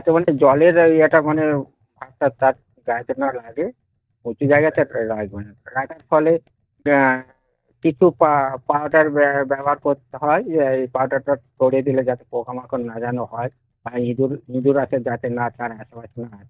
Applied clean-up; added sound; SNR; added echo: neural mask model DeepFilterNet 3.